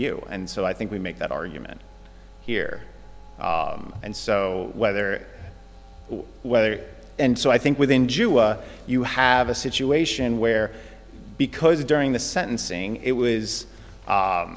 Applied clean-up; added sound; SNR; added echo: none; none; none; none.